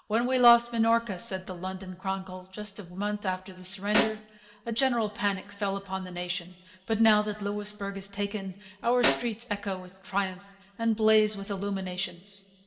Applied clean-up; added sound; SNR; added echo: none; Snare drum; 5 dB; reverberation time 1.5 s.